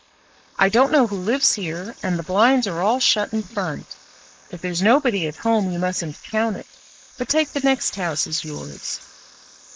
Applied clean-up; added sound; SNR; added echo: neural mask model Resemble Enhance denoiser.